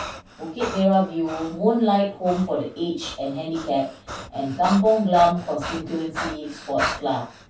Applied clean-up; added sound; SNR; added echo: none; Breathing; 12 dB; reverberation time 0.2 s.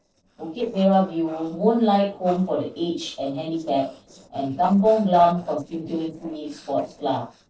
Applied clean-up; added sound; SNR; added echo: neural separator model SepFormer DNS4.